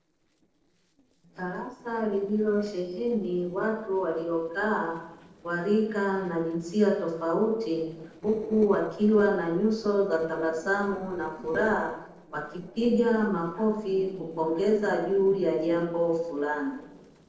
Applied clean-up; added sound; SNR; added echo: neural separator model SepFormer DNS4.